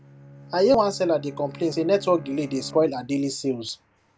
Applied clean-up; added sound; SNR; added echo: none; Bowed string instrument; 19 dB; none.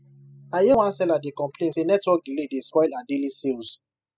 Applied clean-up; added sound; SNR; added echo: classical method spectral subtraction.